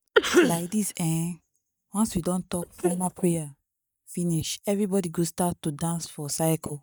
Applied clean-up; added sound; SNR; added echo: neural mask model DeepFilterNet 3.